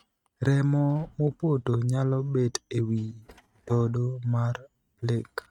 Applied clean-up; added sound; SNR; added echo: neural mask model RNNoise.